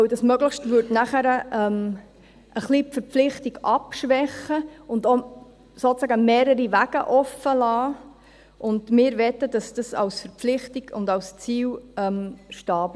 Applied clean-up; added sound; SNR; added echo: none; none; none; none.